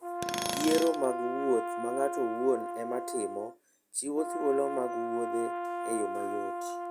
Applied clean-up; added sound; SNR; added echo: none; Tools + Brass instrument; 3 dB; none.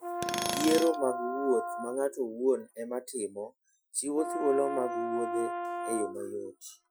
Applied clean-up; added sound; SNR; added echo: classical method Wiener filter.